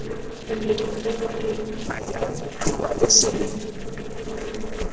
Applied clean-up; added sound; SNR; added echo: neural separator model SepFormer DNS4.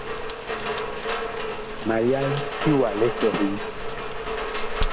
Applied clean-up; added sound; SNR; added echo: none; Rain; 0 dB; none.